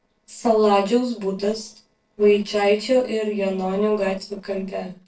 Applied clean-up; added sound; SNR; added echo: neural separator model SepFormer DNS4.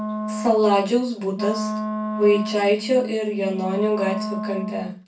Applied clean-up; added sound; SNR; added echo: none; Wind instrument, woodwind instrument; 6 dB; reverberation time 0.3 s.